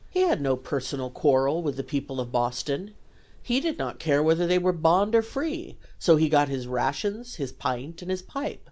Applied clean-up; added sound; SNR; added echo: none; Mechanical fan; 19 dB; none.